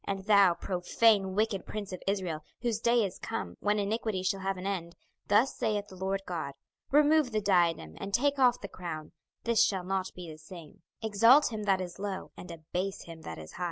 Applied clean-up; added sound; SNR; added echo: none; none; none; none.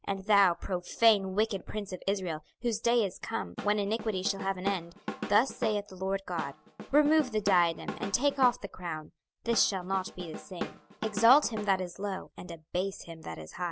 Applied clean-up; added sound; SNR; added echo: none; Drum / Drum kit; 10 dB; none.